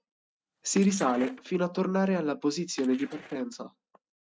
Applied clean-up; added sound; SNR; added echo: neural mask model RNNoise.